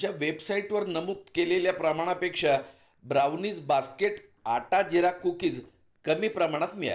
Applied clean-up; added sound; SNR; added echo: neural separator model SepFormer DNS4.